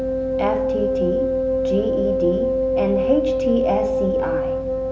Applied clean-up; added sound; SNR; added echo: none; Wind instrument, woodwind instrument; -4 dB; none.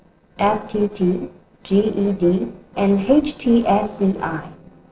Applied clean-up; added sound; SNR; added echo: neural separator model SepFormer DNS4.